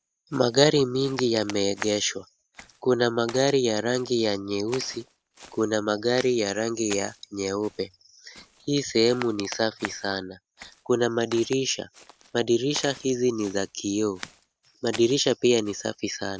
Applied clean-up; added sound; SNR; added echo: none; Walk, footsteps; 19 dB; none.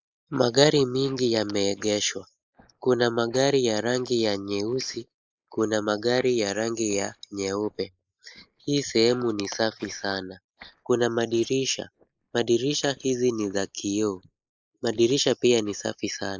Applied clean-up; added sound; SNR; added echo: neural mask model Resemble Enhance denoiser.